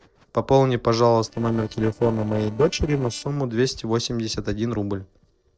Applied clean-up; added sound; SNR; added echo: neural separator model SepFormer DNS4.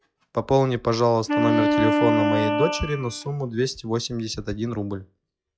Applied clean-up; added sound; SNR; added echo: classical method log-MMSE.